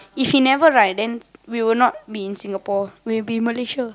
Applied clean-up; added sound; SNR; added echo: none; none; none; none.